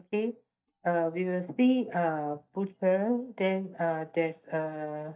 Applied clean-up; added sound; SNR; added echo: neural mask model DeepFilterNet 3.